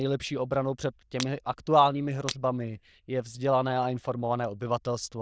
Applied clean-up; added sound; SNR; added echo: neural diffusion model UNIVERSE++.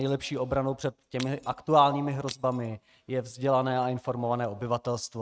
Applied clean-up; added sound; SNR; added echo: neural mask model RNNoise.